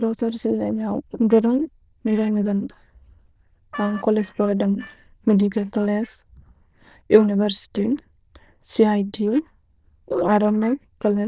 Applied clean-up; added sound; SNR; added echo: neural diffusion model UNIVERSE++.